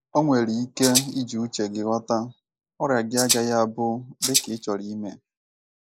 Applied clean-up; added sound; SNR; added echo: neural mask model Resemble Enhance denoiser.